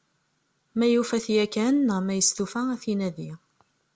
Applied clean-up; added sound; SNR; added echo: none; none; none; none.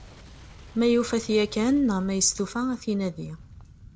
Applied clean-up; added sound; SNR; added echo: none; Boom; 20 dB; none.